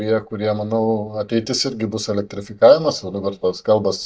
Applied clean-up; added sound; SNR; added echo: neural mask model DeepFilterNet 3.